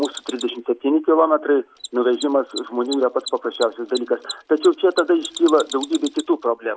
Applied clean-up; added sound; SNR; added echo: none; Mechanisms; 16 dB; none.